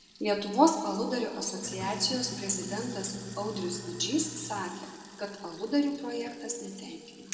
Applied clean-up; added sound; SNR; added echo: none; Sink (filling or washing); 14 dB; reverberation time 2.1 s.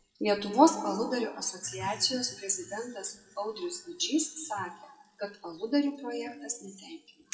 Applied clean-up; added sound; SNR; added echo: classical method WPE with log-MMSE.